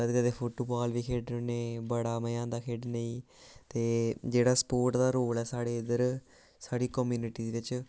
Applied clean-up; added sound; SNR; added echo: none; none; none; none.